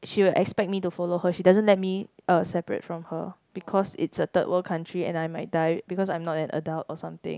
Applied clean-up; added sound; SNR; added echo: none; none; none; none.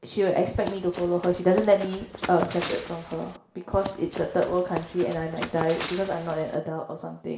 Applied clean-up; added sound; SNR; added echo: none; Run; 9 dB; reverberation time 0.6 s.